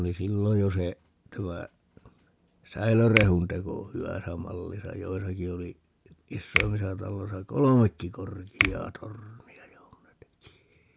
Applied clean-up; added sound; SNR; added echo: none; Finger snapping; 5 dB; none.